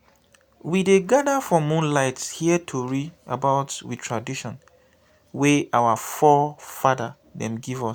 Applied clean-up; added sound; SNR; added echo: none; none; none; none.